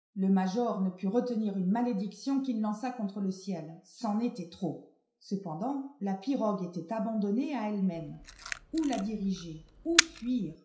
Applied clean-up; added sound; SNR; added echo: none; Camera; 3 dB; reverberation time 0.5 s.